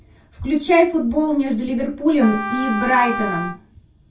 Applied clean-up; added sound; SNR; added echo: none; Wind instrument, woodwind instrument; 8 dB; reverberation time 0.1 s.